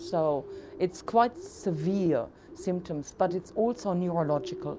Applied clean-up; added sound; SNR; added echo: none; Bird; 14 dB; none.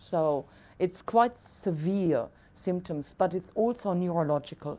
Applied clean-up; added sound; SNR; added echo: none; none; none; none.